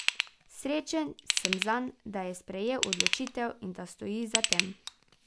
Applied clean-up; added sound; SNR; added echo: none; Ratchet, pawl / Tools; -1 dB; none.